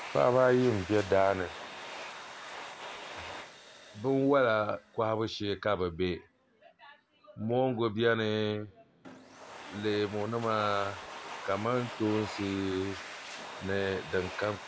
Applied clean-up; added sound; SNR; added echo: none; Domestic sounds, home sounds; 14 dB; none.